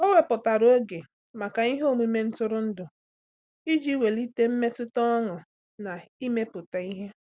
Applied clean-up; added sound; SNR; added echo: none; none; none; none.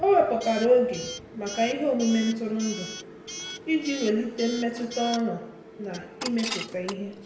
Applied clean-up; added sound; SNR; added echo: none; Coin (dropping) / Alarm; 12 dB; reverberation time 0.8 s.